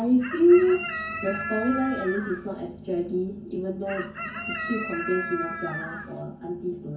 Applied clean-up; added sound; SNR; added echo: none; Chicken, rooster; 8 dB; reverberation time 0.3 s.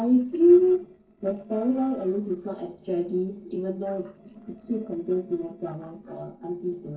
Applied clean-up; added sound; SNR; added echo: neural separator model SepFormer DNS4.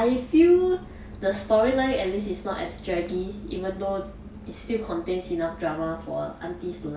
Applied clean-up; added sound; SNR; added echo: none; none; none; none.